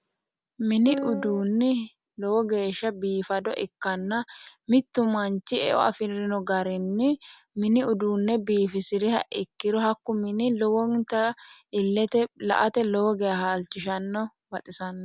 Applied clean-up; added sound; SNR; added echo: none; Piano; 5 dB; none.